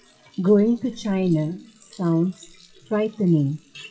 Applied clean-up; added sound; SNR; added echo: classical method WPE with log-MMSE.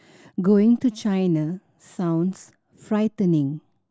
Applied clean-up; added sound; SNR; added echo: none; none; none; none.